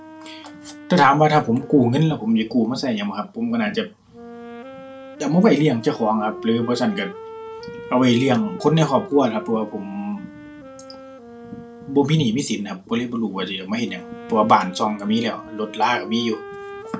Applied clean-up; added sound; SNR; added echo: none; Wind instrument, woodwind instrument; 17 dB; reverberation time 0.2 s.